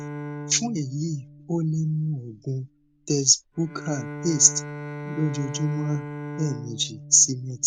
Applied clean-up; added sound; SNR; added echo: none; Bowed string instrument; 11 dB; none.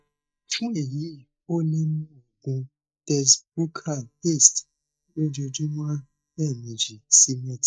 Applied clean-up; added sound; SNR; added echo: neural mask model DeepFilterNet 3.